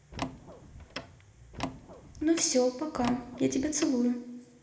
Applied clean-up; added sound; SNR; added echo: none; Door; 11 dB; reverberation time 1.0 s.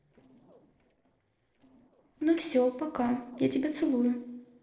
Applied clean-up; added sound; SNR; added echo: neural separator model SepFormer DNS4.